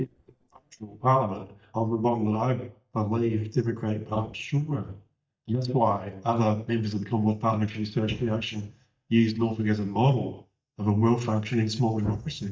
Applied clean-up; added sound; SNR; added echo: neural mask model DeepFilterNet 3.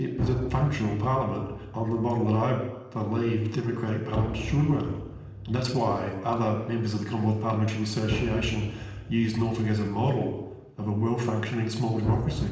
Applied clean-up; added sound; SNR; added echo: none; Drum; 10 dB; reverberation time 1.1 s.